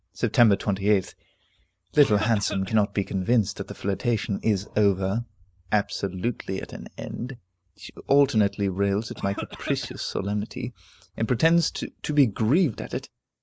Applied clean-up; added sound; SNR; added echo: neural mask model Resemble Enhance denoiser.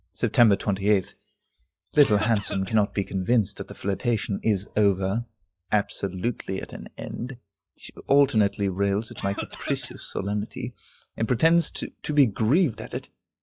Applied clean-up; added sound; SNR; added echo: classical method log-MMSE.